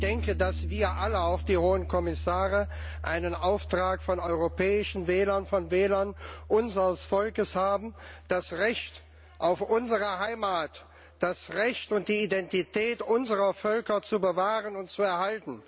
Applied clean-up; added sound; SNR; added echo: none; Piano; 11 dB; none.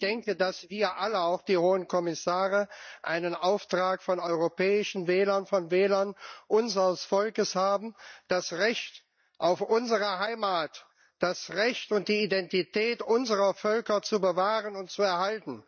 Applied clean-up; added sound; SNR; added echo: neural mask model DeepFilterNet 3.